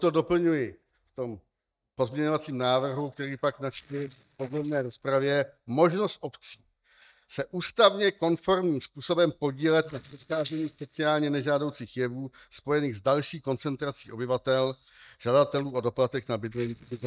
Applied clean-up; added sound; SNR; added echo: neural mask model DeepFilterNet 3.